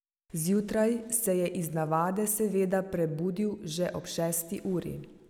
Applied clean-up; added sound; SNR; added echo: none; none; none; none.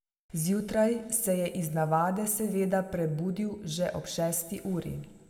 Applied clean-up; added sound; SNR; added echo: none; none; none; reverberation time 1.2 s.